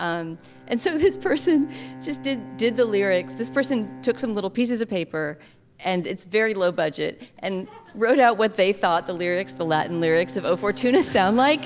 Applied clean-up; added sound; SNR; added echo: none; Bowed string instrument; 18 dB; none.